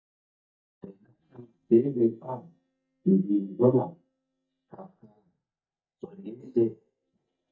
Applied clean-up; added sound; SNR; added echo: neural mask model DeepFilterNet 3.